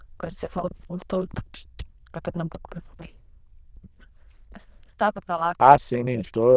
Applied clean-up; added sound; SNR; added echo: neural diffusion model UNIVERSE++.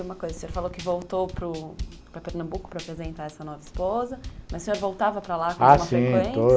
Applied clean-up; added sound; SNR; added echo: none; Drum kit; 15 dB; none.